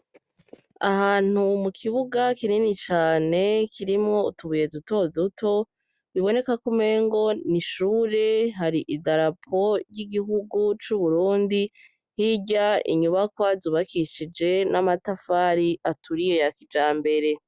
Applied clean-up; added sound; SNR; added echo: none; none; none; none.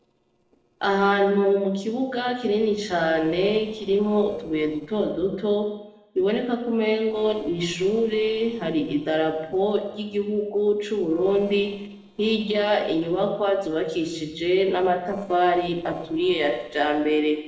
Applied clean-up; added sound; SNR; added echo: neural separator model SepFormer DNS4.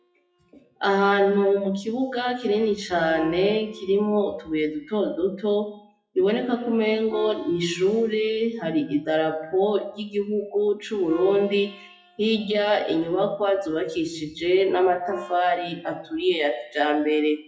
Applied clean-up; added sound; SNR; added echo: classical method WPE with log-MMSE.